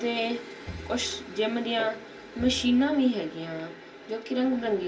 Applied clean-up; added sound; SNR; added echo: none; Bowed string instrument; 18 dB; reverberation time 0.3 s.